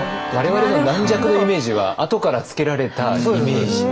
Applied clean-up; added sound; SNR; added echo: none; Organ; 12 dB; none.